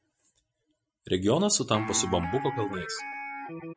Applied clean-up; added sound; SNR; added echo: classical method spectral subtraction.